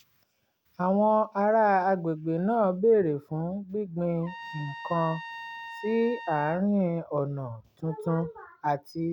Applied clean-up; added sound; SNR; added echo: none; Trumpet; 14 dB; none.